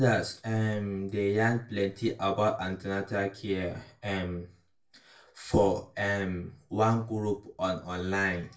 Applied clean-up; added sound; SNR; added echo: none; none; none; reverberation time 0.2 s.